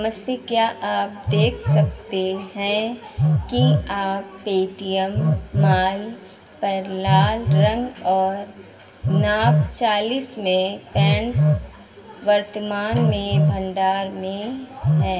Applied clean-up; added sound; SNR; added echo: none; Telephone; 0 dB; reverberation time 2.8 s.